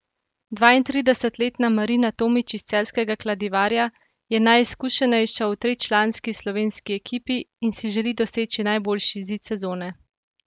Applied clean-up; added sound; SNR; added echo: none; none; none; none.